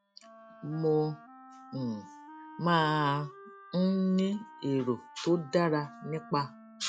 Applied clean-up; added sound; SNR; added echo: classical method log-MMSE.